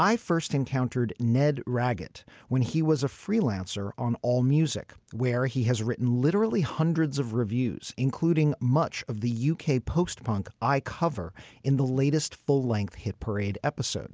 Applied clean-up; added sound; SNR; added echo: none; none; none; none.